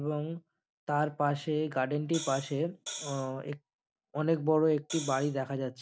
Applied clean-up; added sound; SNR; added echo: none; Hi-hat; 12 dB; none.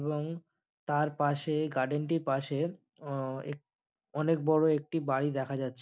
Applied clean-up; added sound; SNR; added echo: none; none; none; none.